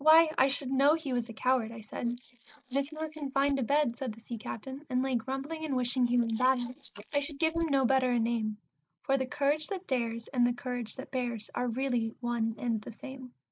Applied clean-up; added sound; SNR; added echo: neural mask model Resemble Enhance denoiser.